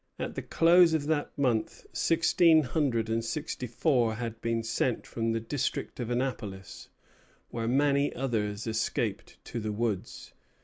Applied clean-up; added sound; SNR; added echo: none; none; none; none.